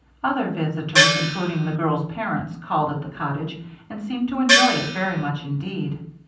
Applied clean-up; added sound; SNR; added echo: none; Gong; -5 dB; reverberation time 0.6 s.